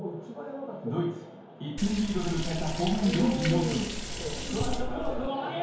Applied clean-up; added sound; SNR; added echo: none; Liquid; 3 dB; reverberation time 1.0 s.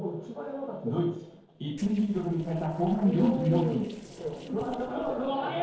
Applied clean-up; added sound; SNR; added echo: neural separator model SepFormer DNS4.